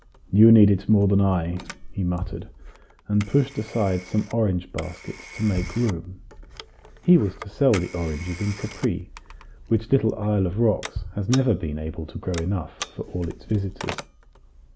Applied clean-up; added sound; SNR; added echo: none; Bass drum + Telephone; 16 dB; none.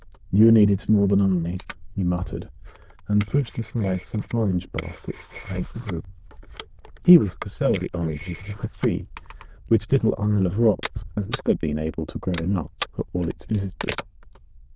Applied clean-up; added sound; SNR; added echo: neural diffusion model UNIVERSE++.